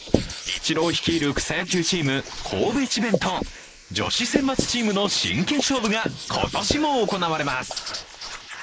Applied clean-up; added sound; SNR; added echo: neural mask model Resemble Enhance denoiser.